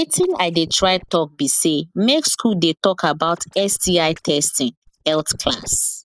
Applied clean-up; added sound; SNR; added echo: neural mask model DeepFilterNet 3.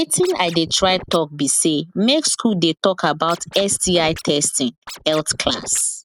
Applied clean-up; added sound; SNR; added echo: neural mask model RNNoise.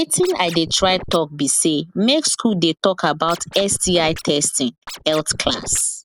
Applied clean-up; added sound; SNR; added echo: none; Scratching (performance technique); 14 dB; none.